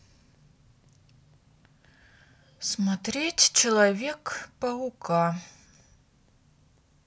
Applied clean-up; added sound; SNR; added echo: none; none; none; none.